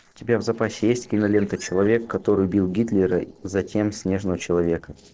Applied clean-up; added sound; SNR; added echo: neural separator model SepFormer DNS4.